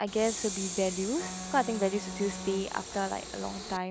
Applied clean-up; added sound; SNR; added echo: none; Wind instrument, woodwind instrument + Train; 7 dB; none.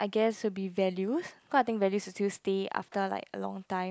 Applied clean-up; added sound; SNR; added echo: none; none; none; none.